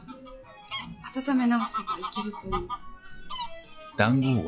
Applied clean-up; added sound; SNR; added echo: classical method log-MMSE.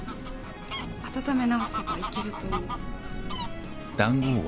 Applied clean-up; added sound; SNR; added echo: none; Thunder / Rain + Fowl; 5 dB; none.